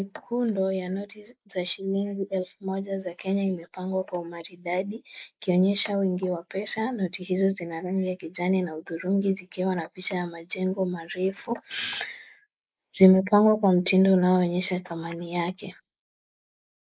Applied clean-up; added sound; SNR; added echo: neural mask model Resemble Enhance denoiser.